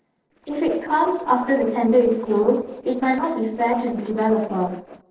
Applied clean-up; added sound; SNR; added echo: neural separator model SepFormer DNS4.